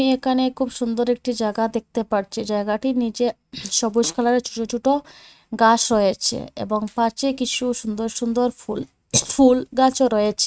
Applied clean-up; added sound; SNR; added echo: neural mask model RNNoise.